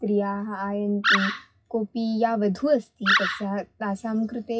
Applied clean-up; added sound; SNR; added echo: classical method WPE with log-MMSE.